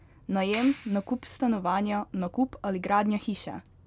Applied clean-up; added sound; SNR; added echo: none; Clapping; 13 dB; none.